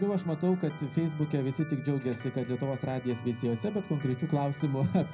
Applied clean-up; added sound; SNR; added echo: none; Organ; 19 dB; reverberation time 0.4 s.